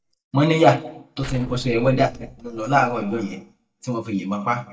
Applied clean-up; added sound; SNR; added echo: neural mask model DeepFilterNet 3.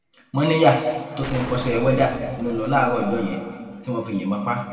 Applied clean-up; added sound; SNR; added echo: none; Gunshot, gunfire; 12 dB; reverberation time 1.9 s.